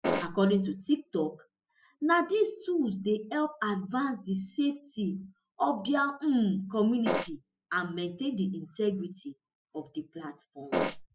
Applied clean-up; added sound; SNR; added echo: classical method spectral subtraction.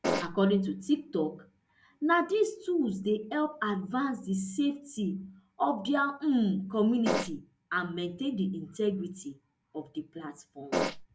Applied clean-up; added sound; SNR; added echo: none; Fart; -1 dB; none.